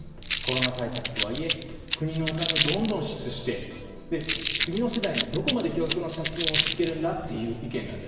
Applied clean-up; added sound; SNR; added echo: none; Crumpling, crinkling; 1 dB; reverberation time 1.2 s.